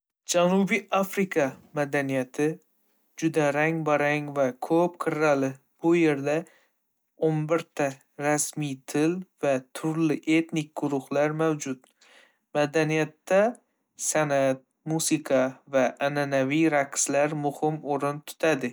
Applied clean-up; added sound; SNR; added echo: none; none; none; none.